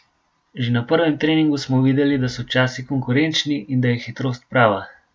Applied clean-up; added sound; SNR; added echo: none; none; none; none.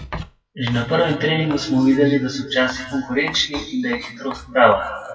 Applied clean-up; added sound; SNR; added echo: classical method WPE with log-MMSE.